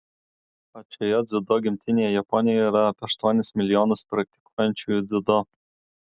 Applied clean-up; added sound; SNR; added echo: none; none; none; none.